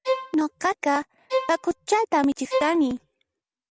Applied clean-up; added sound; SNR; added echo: none; Bowed string instrument; 7 dB; none.